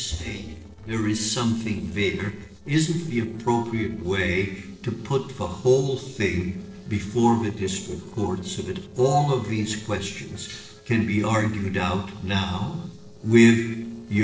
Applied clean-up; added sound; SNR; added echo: neural separator model SepFormer DNS4.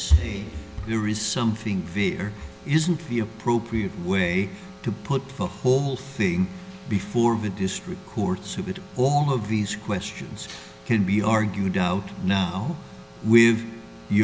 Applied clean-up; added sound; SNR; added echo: none; none; none; none.